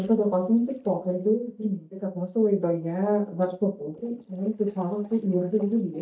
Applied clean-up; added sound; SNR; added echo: neural mask model DeepFilterNet 3.